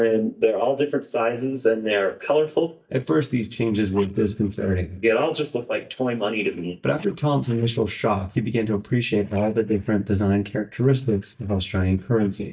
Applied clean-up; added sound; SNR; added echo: neural mask model DeepFilterNet 3.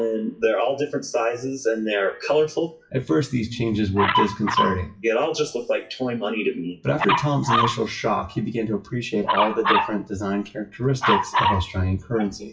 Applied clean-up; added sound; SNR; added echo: classical method WPE with log-MMSE.